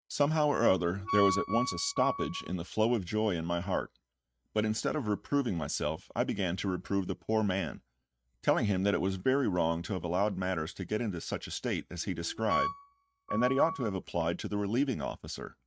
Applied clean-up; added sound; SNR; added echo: neural mask model RNNoise.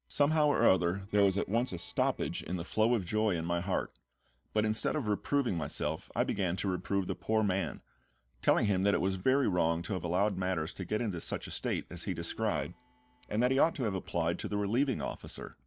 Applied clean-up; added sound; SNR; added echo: neural separator model SepFormer DNS4.